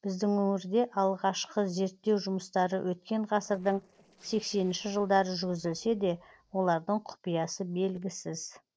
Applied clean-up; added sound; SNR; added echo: neural separator model SepFormer DNS4.